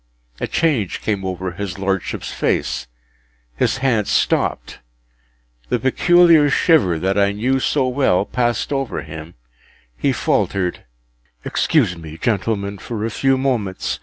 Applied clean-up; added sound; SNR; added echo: none; none; none; none.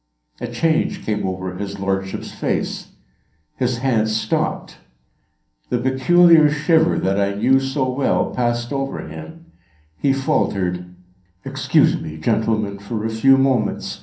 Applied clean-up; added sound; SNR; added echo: none; none; none; reverberation time 0.6 s.